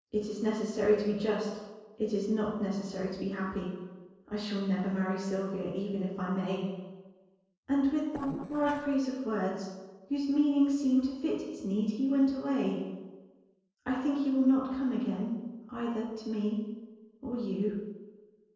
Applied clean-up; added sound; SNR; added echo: neural separator model SepFormer DNS4.